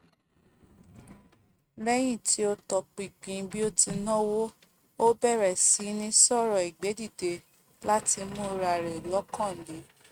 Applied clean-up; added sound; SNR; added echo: neural mask model RNNoise.